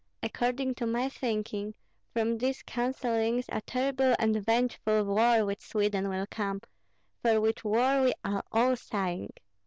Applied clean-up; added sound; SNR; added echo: none; none; none; none.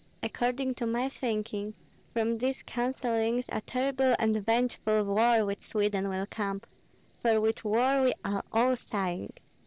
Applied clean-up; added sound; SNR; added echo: none; Cricket; 18 dB; none.